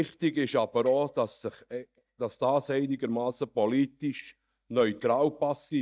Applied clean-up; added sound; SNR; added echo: neural mask model DeepFilterNet 3.